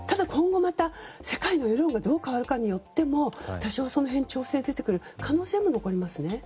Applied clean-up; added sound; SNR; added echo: none; none; none; none.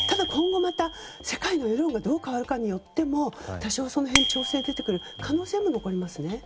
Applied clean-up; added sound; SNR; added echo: none; Bicycle bell; 7 dB; none.